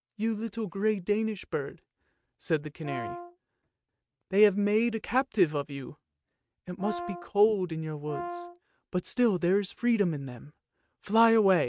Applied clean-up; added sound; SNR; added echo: neural mask model RNNoise.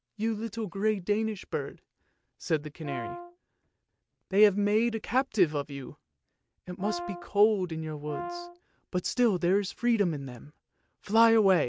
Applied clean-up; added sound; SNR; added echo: none; Brass instrument; 11 dB; none.